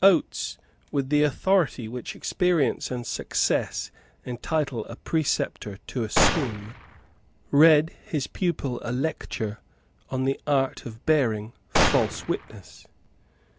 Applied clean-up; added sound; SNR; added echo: none; Gunshot, gunfire; 1 dB; none.